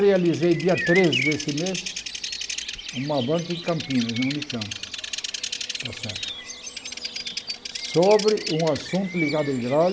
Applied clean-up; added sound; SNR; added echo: none; Bird vocalization, bird call, bird song; 7 dB; none.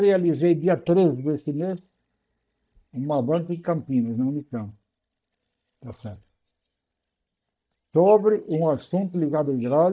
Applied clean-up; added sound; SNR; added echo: neural mask model DeepFilterNet 3.